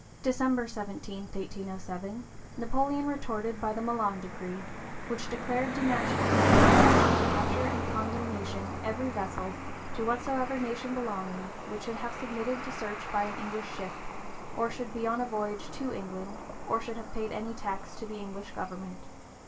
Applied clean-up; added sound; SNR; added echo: none; Cricket; -1 dB; reverberation time 0.2 s.